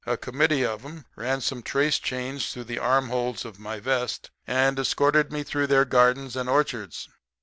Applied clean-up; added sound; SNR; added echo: none; none; none; none.